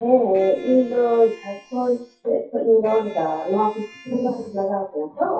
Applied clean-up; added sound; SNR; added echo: classical method WPE with log-MMSE.